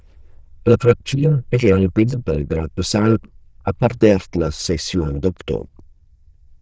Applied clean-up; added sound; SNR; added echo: neural diffusion model UNIVERSE++.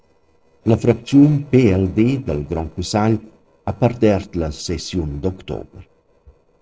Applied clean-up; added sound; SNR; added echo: neural separator model SepFormer DNS4.